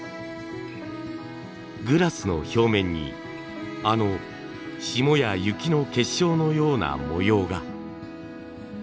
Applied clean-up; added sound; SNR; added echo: none; none; none; none.